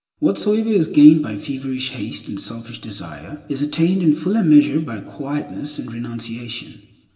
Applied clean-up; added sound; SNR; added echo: none; none; none; reverberation time 1.0 s.